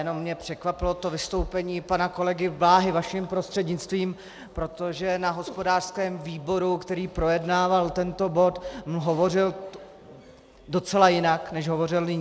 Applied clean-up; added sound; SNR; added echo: none; none; none; none.